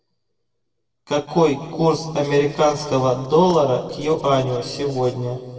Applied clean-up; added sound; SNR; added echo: neural separator model SepFormer DNS4.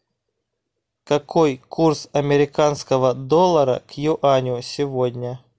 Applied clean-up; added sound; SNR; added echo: none; none; none; none.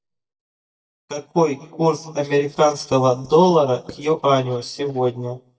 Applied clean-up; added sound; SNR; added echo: neural mask model DeepFilterNet 3.